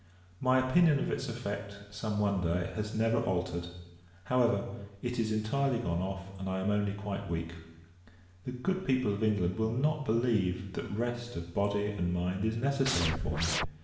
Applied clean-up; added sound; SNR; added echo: none; Scratching (performance technique); 1 dB; reverberation time 1.0 s.